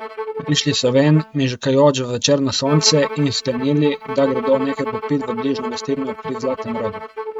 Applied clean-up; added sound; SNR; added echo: neural mask model RNNoise.